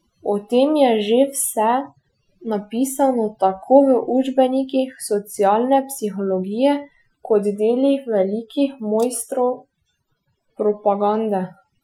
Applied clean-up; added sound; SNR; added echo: classical method Wiener filter.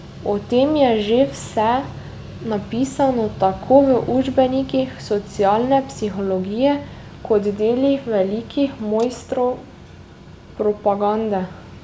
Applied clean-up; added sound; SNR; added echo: none; Mechanical fan; 16 dB; none.